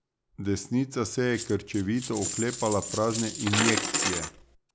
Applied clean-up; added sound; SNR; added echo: none; Coin (dropping); 3 dB; none.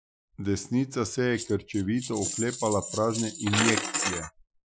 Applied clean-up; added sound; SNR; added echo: classical method Wiener filter.